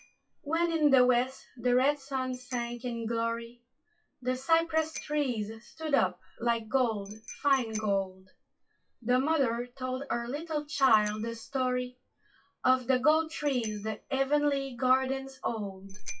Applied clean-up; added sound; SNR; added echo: classical method WPE with log-MMSE.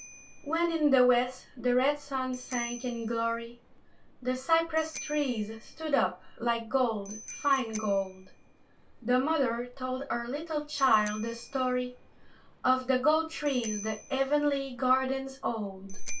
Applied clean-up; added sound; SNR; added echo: none; Bicycle bell; 19 dB; reverberation time 0.2 s.